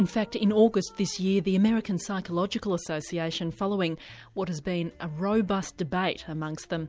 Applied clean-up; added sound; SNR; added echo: none; none; none; none.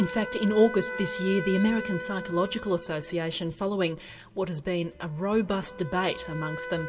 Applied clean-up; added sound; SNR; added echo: none; Wind instrument, woodwind instrument; 11 dB; reverberation time 0.2 s.